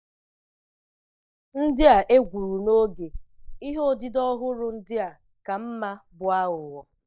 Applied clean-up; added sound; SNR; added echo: neural mask model DeepFilterNet 3.